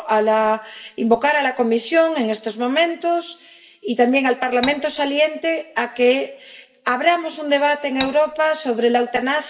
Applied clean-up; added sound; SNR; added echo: none; Cutlery, silverware; 12 dB; reverberation time 0.7 s.